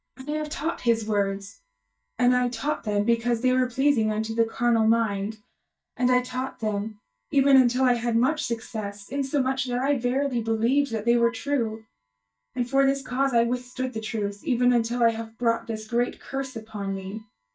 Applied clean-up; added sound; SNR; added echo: neural mask model DeepFilterNet 3.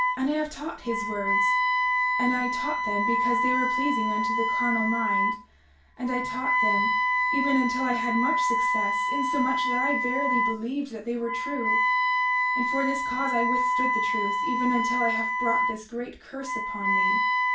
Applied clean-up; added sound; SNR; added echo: none; Wind instrument, woodwind instrument; -5 dB; reverberation time 0.3 s.